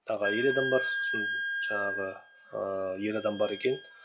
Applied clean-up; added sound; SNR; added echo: classical method log-MMSE.